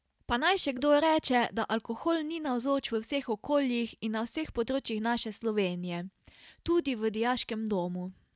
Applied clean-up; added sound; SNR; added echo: none; none; none; none.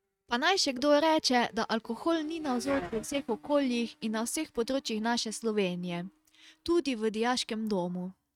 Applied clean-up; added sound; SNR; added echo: neural mask model RNNoise.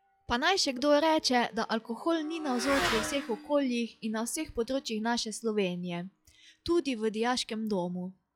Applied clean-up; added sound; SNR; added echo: classical method log-MMSE.